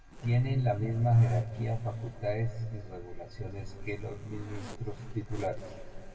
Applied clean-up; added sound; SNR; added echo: none; Zipper (clothing); 20 dB; reverberation time 1.6 s.